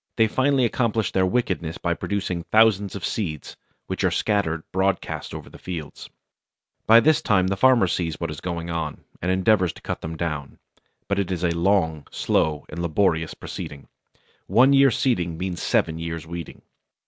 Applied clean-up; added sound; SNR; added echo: none; none; none; none.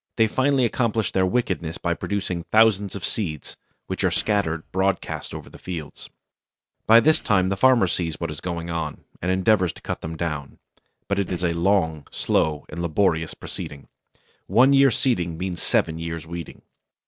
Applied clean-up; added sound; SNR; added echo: neural separator model SepFormer DNS4.